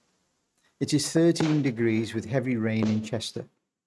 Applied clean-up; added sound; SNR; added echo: neural mask model RNNoise.